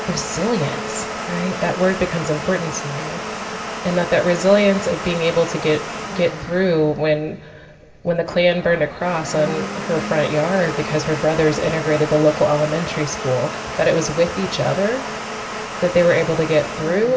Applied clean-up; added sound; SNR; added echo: none; Domestic sounds, home sounds; 8 dB; reverberation time 0.2 s.